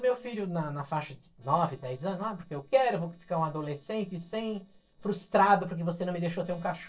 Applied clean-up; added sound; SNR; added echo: neural separator model SepFormer DNS4.